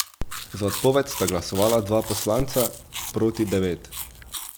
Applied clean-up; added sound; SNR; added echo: none; Chewing, mastication + Dog; 8 dB; none.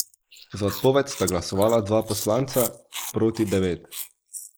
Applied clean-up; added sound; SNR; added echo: neural mask model Resemble Enhance denoiser.